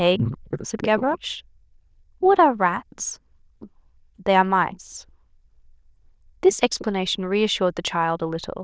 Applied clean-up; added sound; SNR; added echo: neural diffusion model UNIVERSE++.